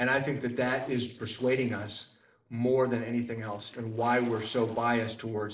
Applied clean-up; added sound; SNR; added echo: neural separator model SepFormer DNS4.